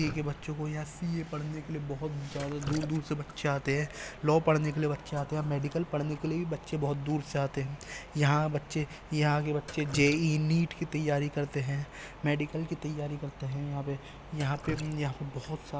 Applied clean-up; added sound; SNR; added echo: none; Drip; 17 dB; none.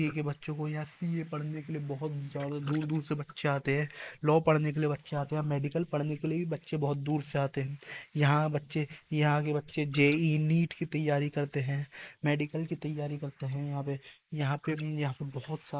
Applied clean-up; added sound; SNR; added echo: neural mask model Resemble Enhance denoiser.